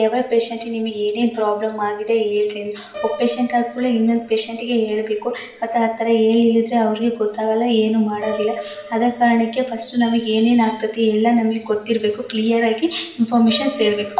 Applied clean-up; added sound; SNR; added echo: none; Piano; 18 dB; reverberation time 0.8 s.